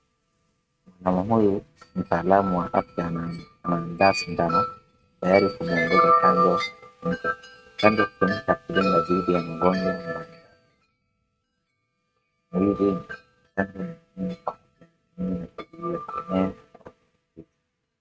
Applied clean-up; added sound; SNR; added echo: neural mask model RNNoise.